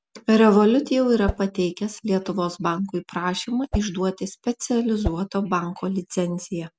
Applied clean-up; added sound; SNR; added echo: none; Whoosh, swoosh, swish; 6 dB; none.